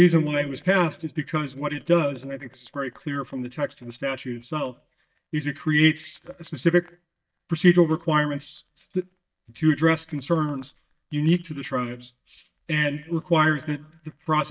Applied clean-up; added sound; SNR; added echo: neural mask model DeepFilterNet 3.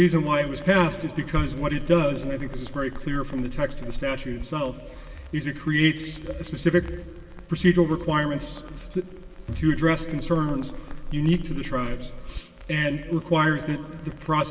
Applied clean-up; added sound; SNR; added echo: none; Crackle; 11 dB; reverberation time 2.0 s.